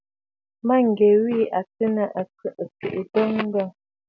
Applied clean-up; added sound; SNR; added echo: none; none; none; none.